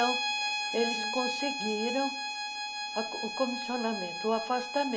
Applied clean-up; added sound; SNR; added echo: none; Bowed string instrument; 1 dB; none.